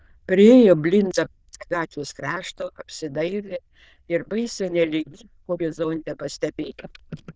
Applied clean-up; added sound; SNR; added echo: neural diffusion model UNIVERSE++.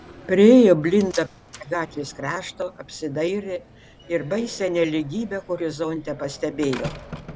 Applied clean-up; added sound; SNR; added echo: none; Slam; 19 dB; none.